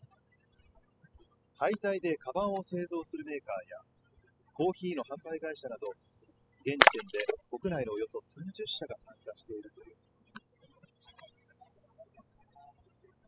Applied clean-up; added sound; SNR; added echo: classical method spectral subtraction.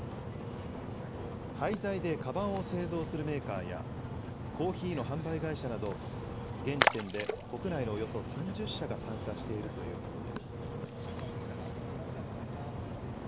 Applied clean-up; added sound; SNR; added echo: none; Splash, splatter; 0 dB; none.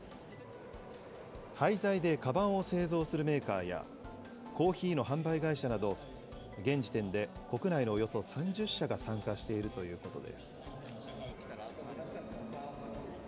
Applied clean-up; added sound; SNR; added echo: none; none; none; none.